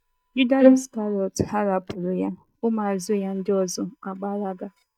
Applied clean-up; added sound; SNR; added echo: neural mask model DeepFilterNet 3.